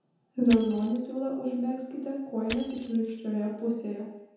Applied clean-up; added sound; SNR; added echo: none; Crushing; 16 dB; reverberation time 0.9 s.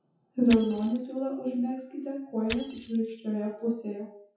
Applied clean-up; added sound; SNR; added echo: classical method WPE with log-MMSE.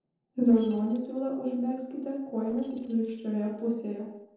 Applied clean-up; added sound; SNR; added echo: neural separator model SepFormer DNS4.